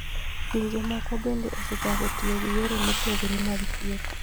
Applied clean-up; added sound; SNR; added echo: none; Hiss; -2 dB; none.